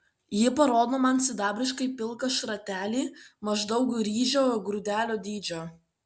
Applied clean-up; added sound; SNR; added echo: none; none; none; none.